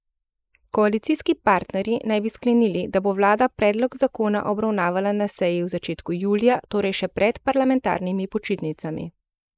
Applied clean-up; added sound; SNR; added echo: neural mask model Resemble Enhance denoiser.